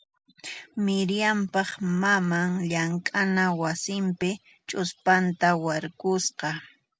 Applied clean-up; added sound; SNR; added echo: none; none; none; none.